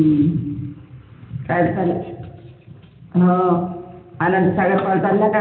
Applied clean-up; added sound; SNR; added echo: none; none; none; reverberation time 0.9 s.